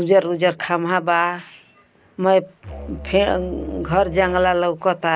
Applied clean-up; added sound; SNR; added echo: none; Musical instrument; 14 dB; none.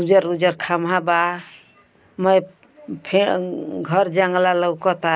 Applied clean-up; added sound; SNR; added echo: none; none; none; none.